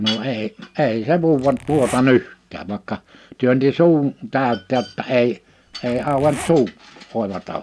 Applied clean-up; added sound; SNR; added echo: none; Zipper (clothing); 14 dB; none.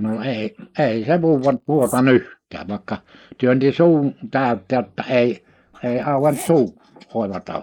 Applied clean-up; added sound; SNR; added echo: neural mask model Resemble Enhance denoiser.